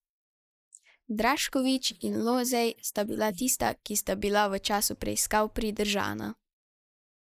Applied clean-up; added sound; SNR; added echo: neural mask model Resemble Enhance denoiser.